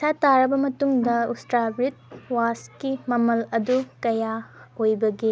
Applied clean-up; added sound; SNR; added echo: none; none; none; none.